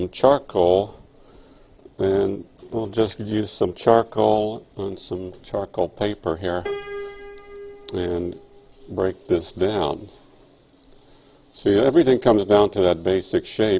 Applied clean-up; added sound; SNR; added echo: none; Piano; 15 dB; none.